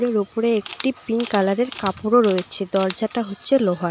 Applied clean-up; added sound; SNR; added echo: none; Camera; 14 dB; none.